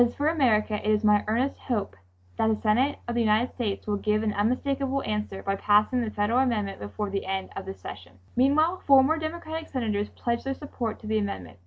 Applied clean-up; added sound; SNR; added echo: none; none; none; none.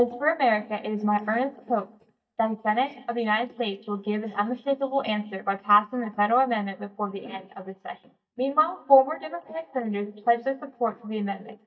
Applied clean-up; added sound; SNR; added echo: neural mask model DeepFilterNet 3.